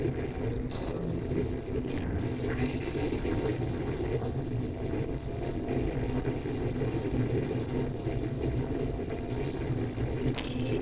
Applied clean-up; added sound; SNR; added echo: neural separator model SepFormer DNS4.